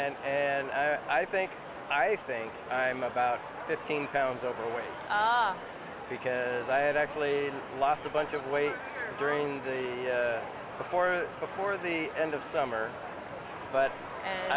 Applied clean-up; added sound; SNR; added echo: none; none; none; none.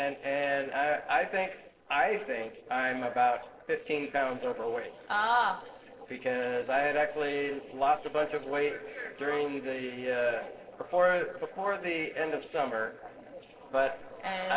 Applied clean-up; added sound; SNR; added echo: neural separator model SepFormer DNS4.